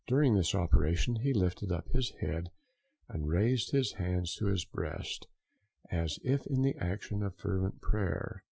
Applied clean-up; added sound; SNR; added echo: none; none; none; none.